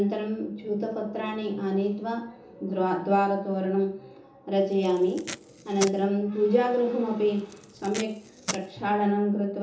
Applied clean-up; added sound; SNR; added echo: none; Packing tape, duct tape; 13 dB; reverberation time 1.2 s.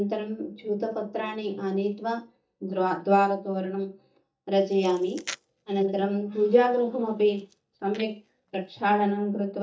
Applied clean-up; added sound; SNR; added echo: neural mask model DeepFilterNet 3.